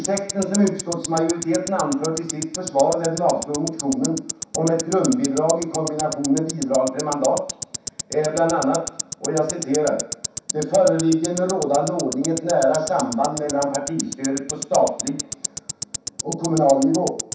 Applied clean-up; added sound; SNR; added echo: none; Tick-tock; 9 dB; reverberation time 0.7 s.